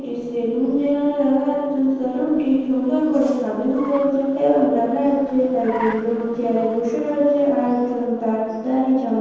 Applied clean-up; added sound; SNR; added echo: neural separator model SepFormer DNS4.